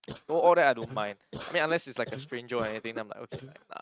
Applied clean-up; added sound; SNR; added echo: neural mask model RNNoise.